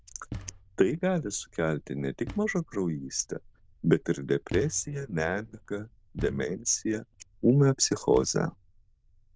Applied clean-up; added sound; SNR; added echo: neural diffusion model UNIVERSE++.